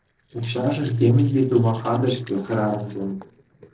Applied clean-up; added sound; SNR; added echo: neural separator model SepFormer DNS4.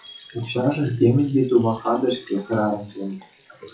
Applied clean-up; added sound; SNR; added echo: classical method WPE with log-MMSE.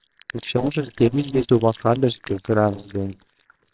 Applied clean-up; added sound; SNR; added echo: neural separator model SepFormer WHAMR!.